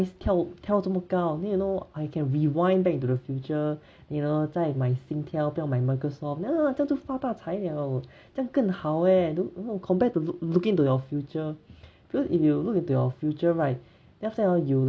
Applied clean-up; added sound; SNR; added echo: none; none; none; none.